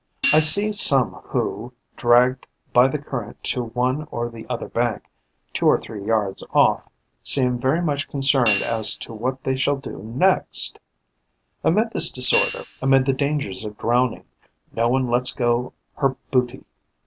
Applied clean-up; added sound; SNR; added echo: none; Hi-hat; 8 dB; none.